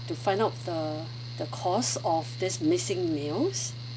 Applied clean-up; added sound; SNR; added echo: none; Mechanical fan; 8 dB; none.